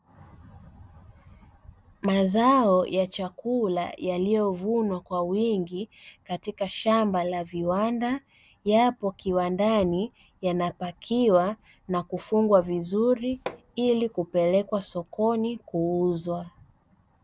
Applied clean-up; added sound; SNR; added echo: none; Hammer; 15 dB; none.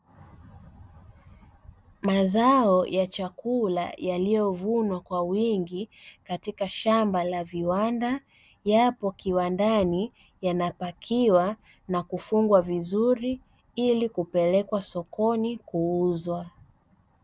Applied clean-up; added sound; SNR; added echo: none; none; none; none.